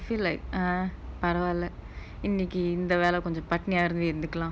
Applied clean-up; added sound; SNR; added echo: none; none; none; none.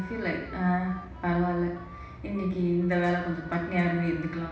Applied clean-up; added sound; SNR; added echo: none; Harmonica; 19 dB; reverberation time 0.9 s.